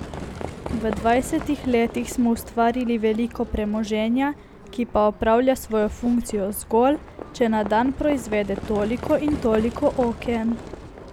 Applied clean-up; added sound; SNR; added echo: none; Livestock, farm animals, working animals; 13 dB; none.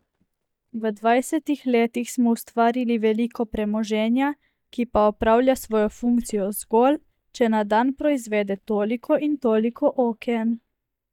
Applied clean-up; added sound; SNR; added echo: neural mask model DeepFilterNet 3.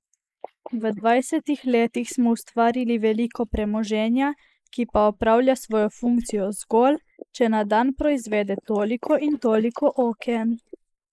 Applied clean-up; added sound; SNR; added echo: neural mask model Resemble Enhance denoiser.